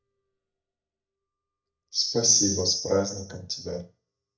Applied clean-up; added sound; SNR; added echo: neural mask model DeepFilterNet 3.